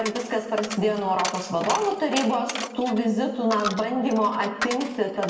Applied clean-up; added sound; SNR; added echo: none; Coin (dropping); 9 dB; reverberation time 1.1 s.